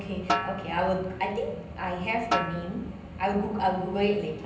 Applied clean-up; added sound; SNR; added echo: none; Snare drum; 6 dB; reverberation time 0.6 s.